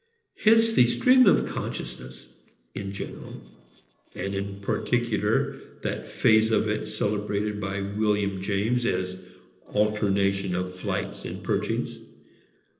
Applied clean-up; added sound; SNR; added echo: neural separator model SepFormer DNS4.